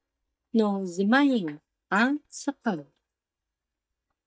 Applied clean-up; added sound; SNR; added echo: neural mask model DeepFilterNet 3.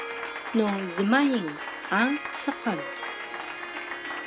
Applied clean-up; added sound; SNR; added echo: none; Harp + Applause; 6 dB; none.